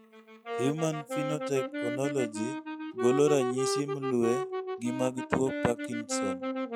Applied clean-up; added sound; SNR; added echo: classical method log-MMSE.